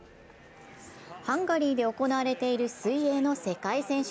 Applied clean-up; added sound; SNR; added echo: none; none; none; none.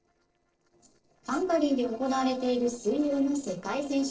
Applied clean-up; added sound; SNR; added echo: neural separator model SepFormer DNS4.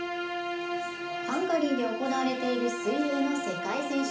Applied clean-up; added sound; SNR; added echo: none; Bowed string instrument; 4 dB; reverberation time 0.4 s.